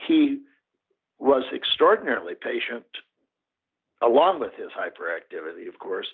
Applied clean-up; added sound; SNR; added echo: none; none; none; none.